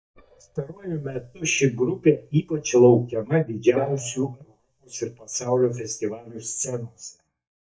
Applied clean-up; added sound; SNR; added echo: neural mask model DeepFilterNet 3.